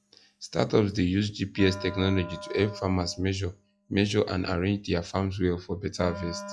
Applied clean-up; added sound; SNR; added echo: classical method log-MMSE.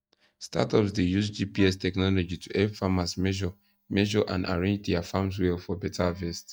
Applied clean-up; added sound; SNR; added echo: neural mask model DeepFilterNet 3.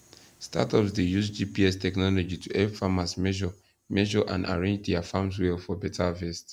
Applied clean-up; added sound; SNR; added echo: none; none; none; none.